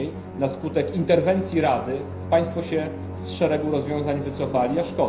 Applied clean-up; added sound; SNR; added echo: none; Musical instrument; 10 dB; reverberation time 0.5 s.